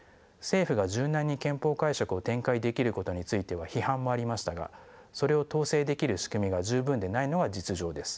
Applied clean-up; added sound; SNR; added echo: none; none; none; none.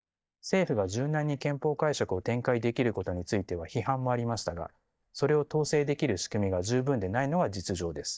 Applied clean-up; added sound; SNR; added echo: neural mask model DeepFilterNet 3.